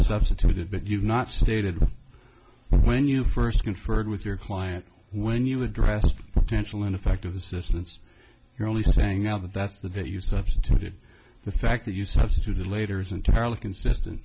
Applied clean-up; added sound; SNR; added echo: none; none; none; none.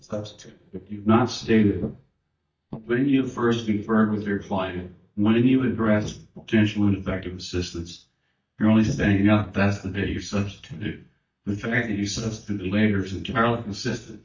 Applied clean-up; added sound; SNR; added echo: neural mask model DeepFilterNet 3.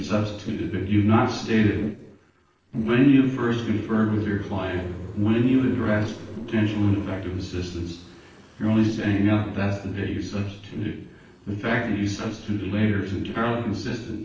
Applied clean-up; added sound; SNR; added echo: neural separator model SepFormer DNS4.